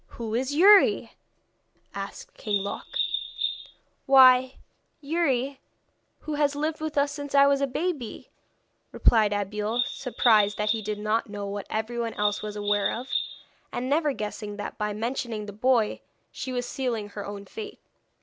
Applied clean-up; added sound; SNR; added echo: none; Bird vocalization, bird call, bird song; 5 dB; none.